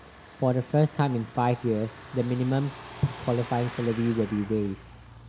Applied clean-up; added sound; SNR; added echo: none; Truck; 17 dB; none.